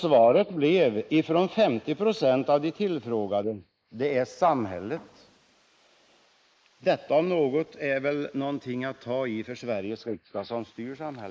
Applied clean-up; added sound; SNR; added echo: neural mask model Resemble Enhance denoiser.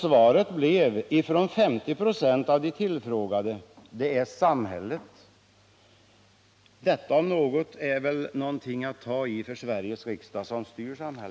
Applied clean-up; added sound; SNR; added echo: none; none; none; none.